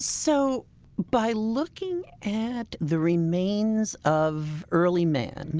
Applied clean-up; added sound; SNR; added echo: none; none; none; none.